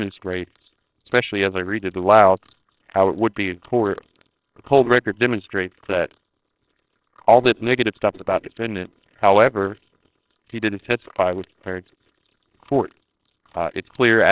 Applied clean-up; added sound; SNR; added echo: neural separator model SepFormer WHAMR!.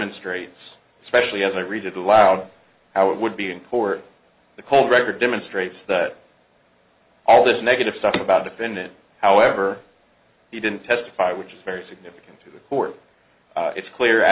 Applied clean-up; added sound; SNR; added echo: none; none; none; none.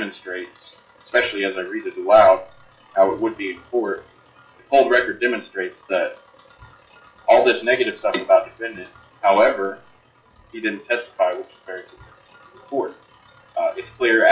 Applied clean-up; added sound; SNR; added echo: classical method WPE with log-MMSE.